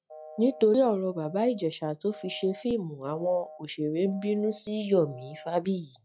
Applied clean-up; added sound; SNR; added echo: classical method log-MMSE.